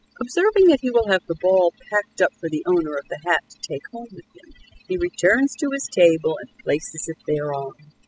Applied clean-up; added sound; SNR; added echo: classical method spectral subtraction.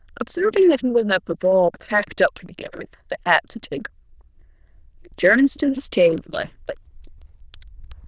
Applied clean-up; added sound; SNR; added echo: neural diffusion model UNIVERSE++.